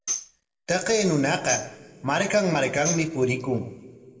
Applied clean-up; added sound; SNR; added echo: none; Tambourine; 11 dB; reverberation time 1.3 s.